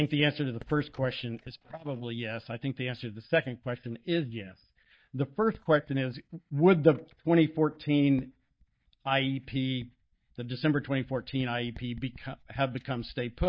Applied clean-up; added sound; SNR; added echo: neural mask model DeepFilterNet 3.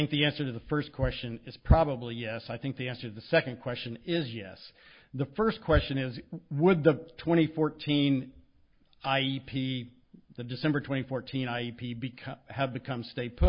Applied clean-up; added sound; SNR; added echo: none; none; none; none.